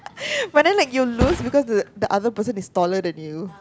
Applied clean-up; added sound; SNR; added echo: none; Thump, thud; 11 dB; none.